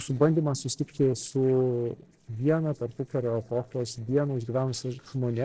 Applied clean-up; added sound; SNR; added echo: neural separator model SepFormer DNS4.